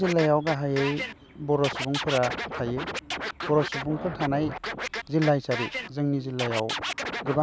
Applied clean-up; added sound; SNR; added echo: none; Scratching (performance technique); 7 dB; none.